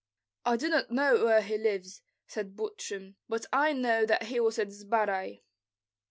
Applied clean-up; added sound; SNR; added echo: none; none; none; none.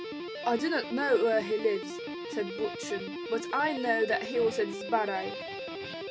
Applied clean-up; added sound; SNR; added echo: none; Guitar; 7 dB; reverberation time 0.3 s.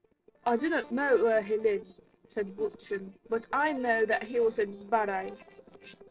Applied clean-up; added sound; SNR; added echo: neural separator model SepFormer DNS4.